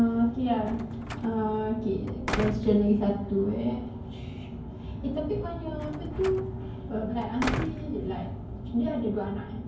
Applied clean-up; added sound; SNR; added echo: none; Slam; 10 dB; reverberation time 0.9 s.